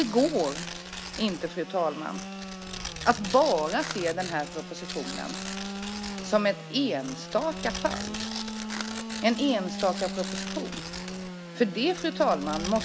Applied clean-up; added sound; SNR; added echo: none; Sawing / Engine + Tearing; 7 dB; none.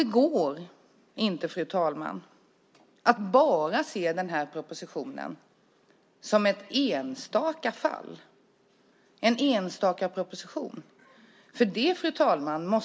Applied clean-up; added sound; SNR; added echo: none; none; none; none.